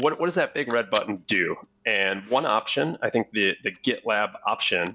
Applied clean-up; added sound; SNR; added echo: none; Packing tape, duct tape / Tearing; 17 dB; none.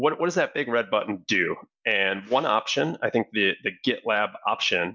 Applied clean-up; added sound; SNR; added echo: none; none; none; none.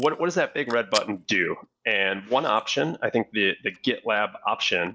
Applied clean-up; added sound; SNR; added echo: neural mask model Resemble Enhance denoiser.